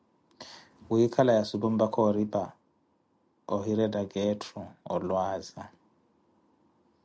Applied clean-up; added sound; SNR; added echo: none; none; none; none.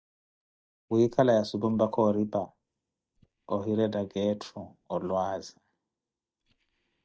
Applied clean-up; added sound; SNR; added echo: neural mask model DeepFilterNet 3.